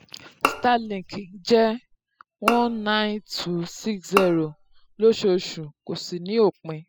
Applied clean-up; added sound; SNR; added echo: classical method spectral subtraction.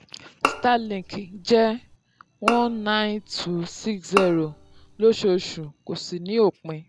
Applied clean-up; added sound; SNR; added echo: none; Bowed string instrument; 7 dB; none.